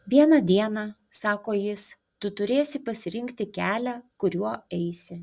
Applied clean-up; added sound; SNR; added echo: none; none; none; none.